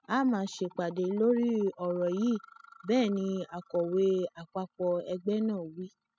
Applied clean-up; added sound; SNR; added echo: classical method spectral subtraction.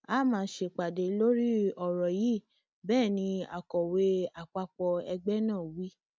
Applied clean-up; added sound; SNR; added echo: none; none; none; none.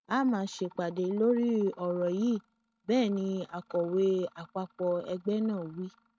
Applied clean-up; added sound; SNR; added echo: neural mask model RNNoise.